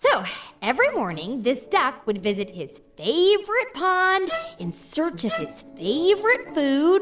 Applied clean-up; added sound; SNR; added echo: neural separator model SepFormer DNS4.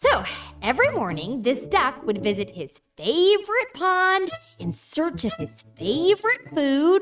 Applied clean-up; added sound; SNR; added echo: neural mask model RNNoise.